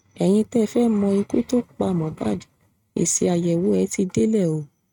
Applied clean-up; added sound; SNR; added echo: neural mask model RNNoise.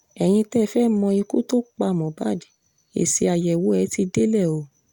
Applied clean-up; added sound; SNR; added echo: none; none; none; none.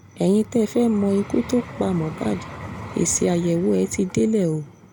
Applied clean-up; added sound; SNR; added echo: none; Vehicle; 15 dB; none.